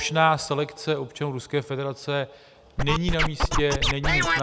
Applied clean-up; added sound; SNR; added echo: none; Scratching (performance technique); -3 dB; none.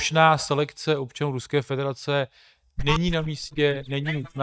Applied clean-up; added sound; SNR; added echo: neural mask model DeepFilterNet 3.